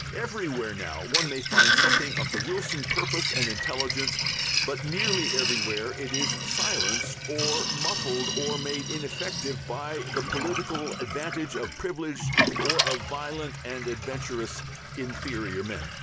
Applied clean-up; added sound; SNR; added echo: none; Sink (filling or washing); -5 dB; none.